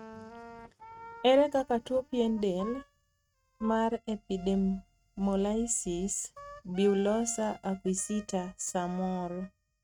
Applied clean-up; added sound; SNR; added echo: neural mask model RNNoise.